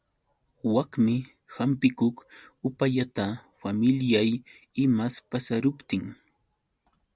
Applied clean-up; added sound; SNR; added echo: none; none; none; none.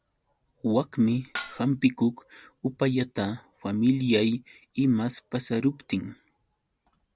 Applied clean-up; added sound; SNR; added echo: none; Dishes, pots, and pans; 12 dB; none.